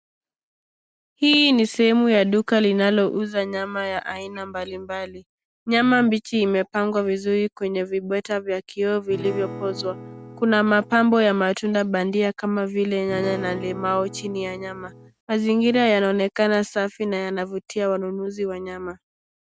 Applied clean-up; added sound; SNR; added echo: none; Acoustic guitar / Strum; 13 dB; none.